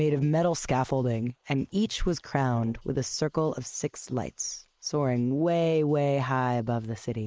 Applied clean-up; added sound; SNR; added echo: neural mask model Resemble Enhance denoiser.